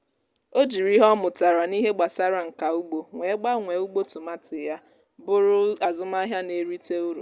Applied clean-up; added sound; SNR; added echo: none; none; none; none.